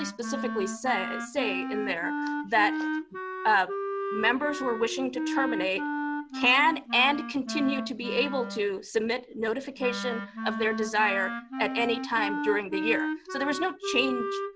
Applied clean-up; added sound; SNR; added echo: none; Wind instrument, woodwind instrument; 5 dB; none.